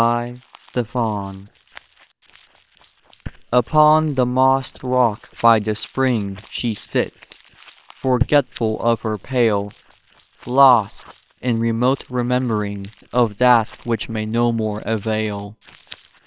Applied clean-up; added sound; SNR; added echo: neural separator model SepFormer WHAM!.